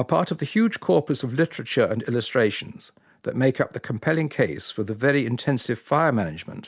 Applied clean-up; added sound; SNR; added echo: none; none; none; none.